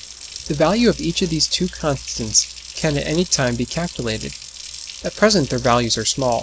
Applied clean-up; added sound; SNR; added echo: none; Water tap, faucet; 14 dB; none.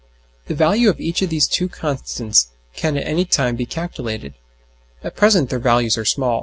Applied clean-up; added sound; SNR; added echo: none; none; none; none.